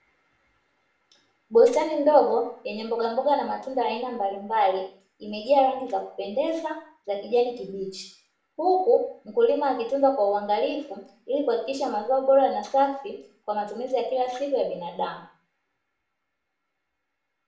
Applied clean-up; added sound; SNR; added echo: none; none; none; reverberation time 0.5 s.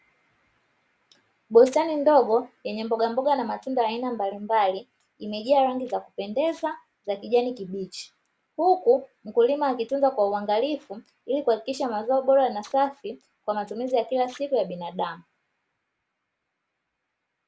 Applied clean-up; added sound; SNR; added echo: none; none; none; none.